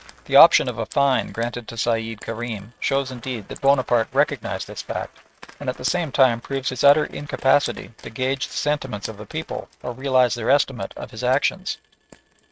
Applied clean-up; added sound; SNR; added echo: neural mask model RNNoise.